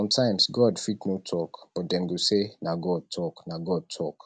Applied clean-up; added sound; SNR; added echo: none; none; none; none.